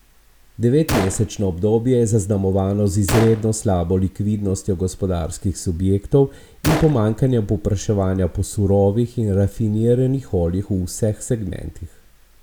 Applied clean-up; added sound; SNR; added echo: none; Gunshot, gunfire; 10 dB; none.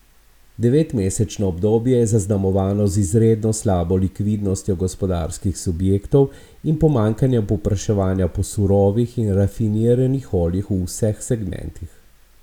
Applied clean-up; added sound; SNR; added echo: none; none; none; none.